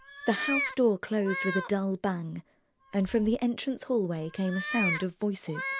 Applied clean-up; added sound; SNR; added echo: none; Meow; 7 dB; none.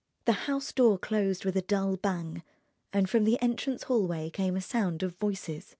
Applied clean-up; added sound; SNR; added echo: none; none; none; none.